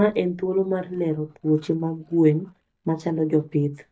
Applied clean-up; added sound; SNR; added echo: neural mask model DeepFilterNet 3.